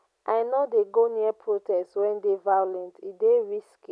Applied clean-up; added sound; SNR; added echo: none; none; none; none.